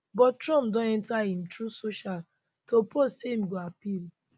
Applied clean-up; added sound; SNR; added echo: none; none; none; none.